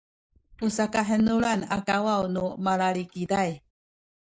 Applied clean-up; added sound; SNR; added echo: neural mask model Resemble Enhance denoiser.